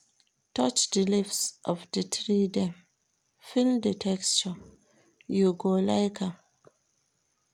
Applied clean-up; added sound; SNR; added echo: none; none; none; none.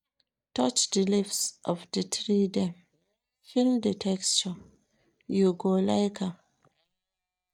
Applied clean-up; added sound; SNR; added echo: neural mask model DeepFilterNet 3.